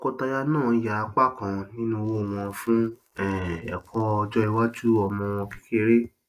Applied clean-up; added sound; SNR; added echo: neural mask model Resemble Enhance denoiser.